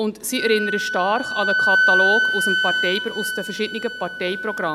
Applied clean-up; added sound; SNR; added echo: none; Wind instrument, woodwind instrument; -2 dB; none.